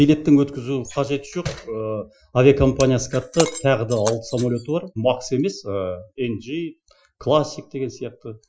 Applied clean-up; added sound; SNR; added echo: classical method Wiener filter.